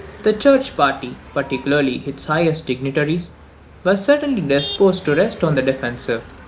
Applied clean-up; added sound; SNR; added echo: none; Motor vehicle (road); 17 dB; none.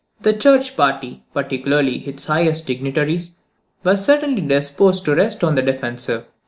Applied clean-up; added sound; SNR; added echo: none; none; none; none.